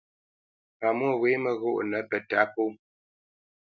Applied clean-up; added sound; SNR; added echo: none; none; none; none.